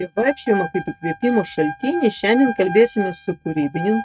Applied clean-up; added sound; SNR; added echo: neural mask model RNNoise.